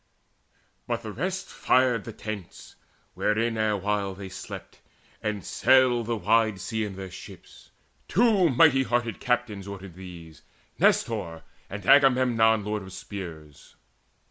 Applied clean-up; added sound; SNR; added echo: none; none; none; none.